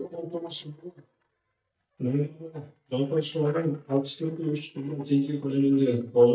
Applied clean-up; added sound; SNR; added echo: neural mask model DeepFilterNet 3.